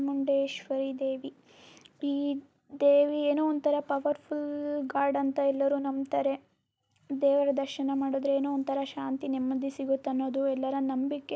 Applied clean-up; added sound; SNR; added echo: none; none; none; none.